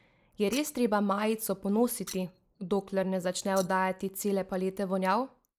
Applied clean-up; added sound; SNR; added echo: neural mask model Resemble Enhance denoiser.